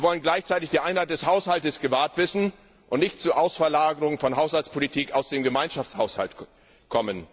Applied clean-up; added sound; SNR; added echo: none; none; none; none.